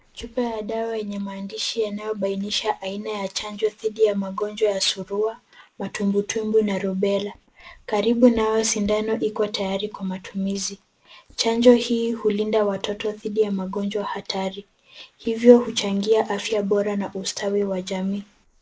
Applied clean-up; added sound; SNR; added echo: neural mask model Resemble Enhance denoiser.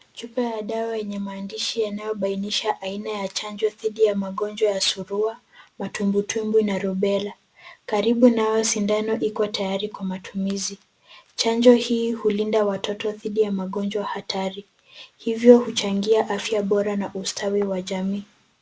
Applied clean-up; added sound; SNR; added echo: none; none; none; none.